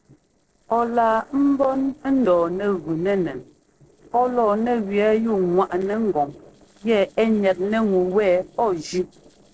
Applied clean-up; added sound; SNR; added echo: neural separator model SepFormer DNS4.